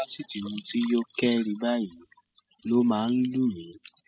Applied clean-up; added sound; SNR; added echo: classical method spectral subtraction.